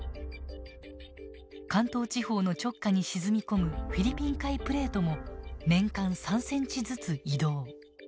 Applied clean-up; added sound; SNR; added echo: none; none; none; none.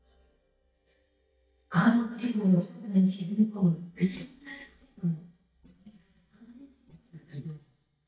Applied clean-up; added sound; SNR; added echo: neural mask model DeepFilterNet 3.